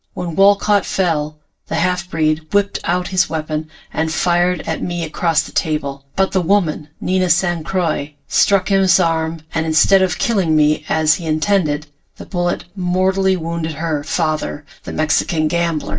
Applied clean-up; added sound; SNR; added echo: none; none; none; reverberation time 0.2 s.